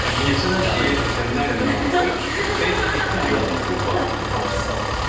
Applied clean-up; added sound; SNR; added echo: none; Engine; 3 dB; reverberation time 0.9 s.